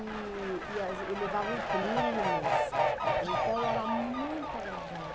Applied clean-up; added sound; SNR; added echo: none; Fowl; -4 dB; none.